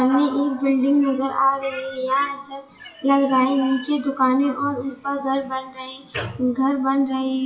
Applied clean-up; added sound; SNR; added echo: classical method WPE with log-MMSE.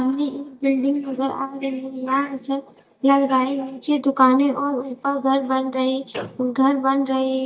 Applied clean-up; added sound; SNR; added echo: neural mask model DeepFilterNet 3.